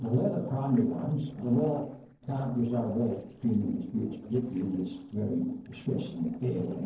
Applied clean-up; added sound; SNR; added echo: neural separator model SepFormer DNS4.